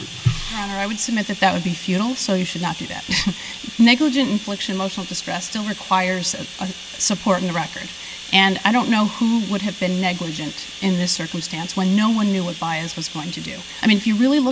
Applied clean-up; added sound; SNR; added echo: none; Bathtub (filling or washing); 14 dB; none.